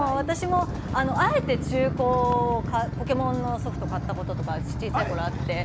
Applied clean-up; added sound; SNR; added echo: none; Motorcycle; 3 dB; none.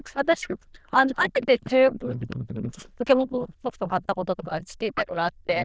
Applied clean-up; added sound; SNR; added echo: neural diffusion model UNIVERSE++.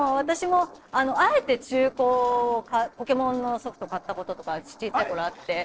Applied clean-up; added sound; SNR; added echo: neural separator model SepFormer DNS4.